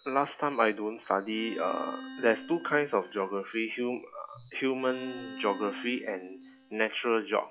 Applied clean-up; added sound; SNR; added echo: classical method log-MMSE.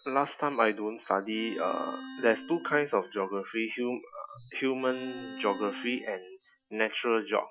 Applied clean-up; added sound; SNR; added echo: classical method Wiener filter.